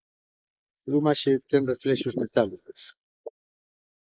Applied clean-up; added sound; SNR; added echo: neural mask model Resemble Enhance denoiser.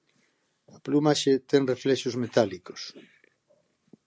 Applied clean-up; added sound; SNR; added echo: none; none; none; none.